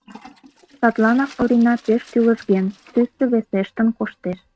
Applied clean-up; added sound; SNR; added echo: neural mask model RNNoise.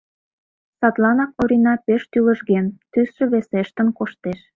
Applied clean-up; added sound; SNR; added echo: none; none; none; none.